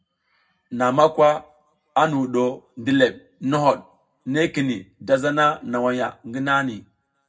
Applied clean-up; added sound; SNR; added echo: none; none; none; reverberation time 0.3 s.